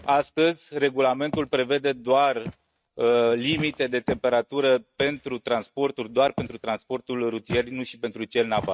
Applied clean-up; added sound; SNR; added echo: neural mask model RNNoise.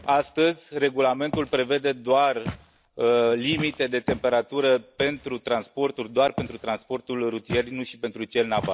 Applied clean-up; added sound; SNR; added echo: none; Walk, footsteps; 14 dB; none.